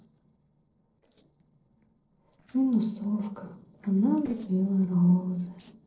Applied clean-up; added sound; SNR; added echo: neural separator model SepFormer DNS4.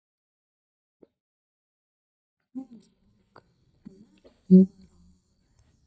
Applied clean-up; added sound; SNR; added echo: neural mask model DeepFilterNet 3.